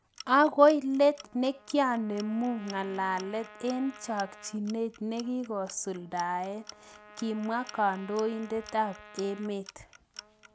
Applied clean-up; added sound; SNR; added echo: none; Clock + Trumpet; 20 dB; none.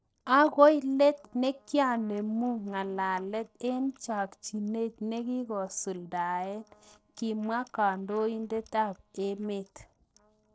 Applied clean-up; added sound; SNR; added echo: neural separator model SepFormer DNS4.